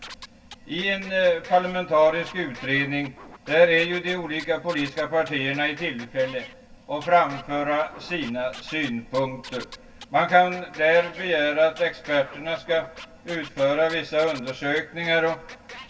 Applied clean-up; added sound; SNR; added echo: none; Scratching (performance technique); 20 dB; reverberation time 0.1 s.